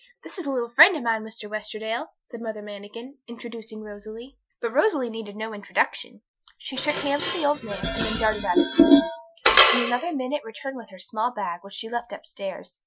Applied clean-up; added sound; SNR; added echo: classical method Wiener filter.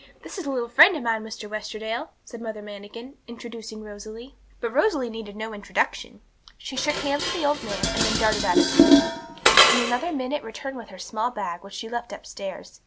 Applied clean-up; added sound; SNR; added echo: none; Dishes, pots, and pans; -1 dB; none.